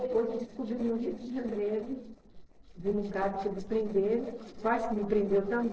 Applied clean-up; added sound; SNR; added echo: neural separator model SepFormer DNS4.